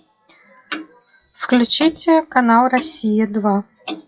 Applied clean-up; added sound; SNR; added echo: classical method WPE with log-MMSE.